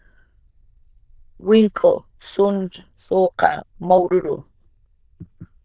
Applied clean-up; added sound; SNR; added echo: neural diffusion model UNIVERSE++.